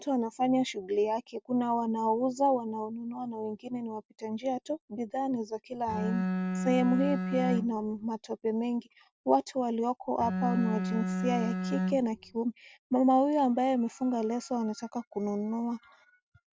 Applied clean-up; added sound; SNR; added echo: none; Bowed string instrument; 2 dB; none.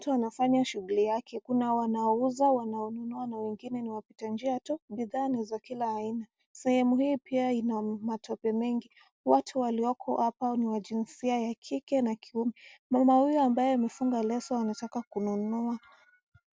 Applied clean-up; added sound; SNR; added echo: none; none; none; none.